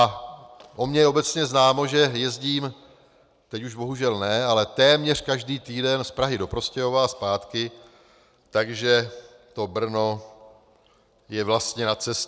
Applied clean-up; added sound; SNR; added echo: none; none; none; none.